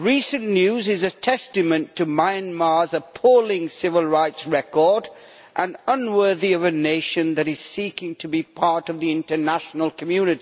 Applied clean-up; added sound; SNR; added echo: none; none; none; none.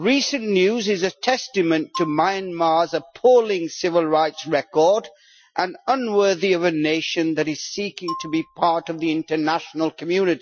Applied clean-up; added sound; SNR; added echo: classical method Wiener filter.